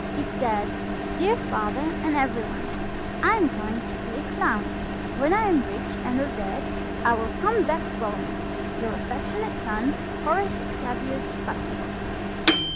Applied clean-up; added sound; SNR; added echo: none; Microwave oven; -2 dB; none.